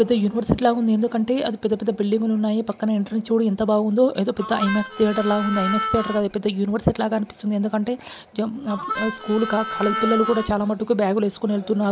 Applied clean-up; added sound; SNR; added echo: none; Harmonica; 7 dB; none.